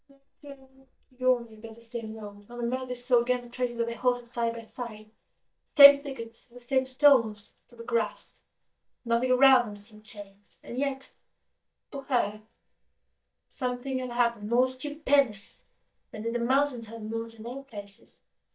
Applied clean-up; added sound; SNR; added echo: neural mask model DeepFilterNet 3.